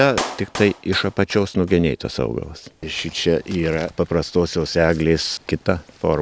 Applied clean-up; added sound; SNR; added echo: none; Clapping; 16 dB; none.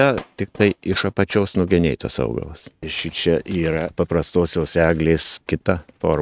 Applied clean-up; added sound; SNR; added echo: neural mask model RNNoise.